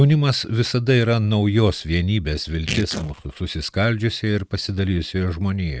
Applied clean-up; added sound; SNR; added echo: neural mask model RNNoise.